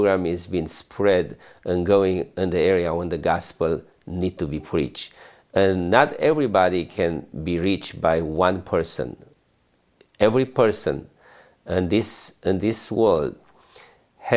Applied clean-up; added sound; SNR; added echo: none; none; none; none.